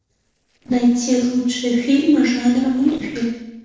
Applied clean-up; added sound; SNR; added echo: neural separator model SepFormer DNS4.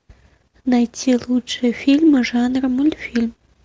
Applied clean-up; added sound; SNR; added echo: none; none; none; none.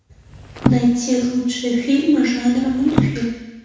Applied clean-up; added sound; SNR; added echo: none; Percussion; 4 dB; reverberation time 1.0 s.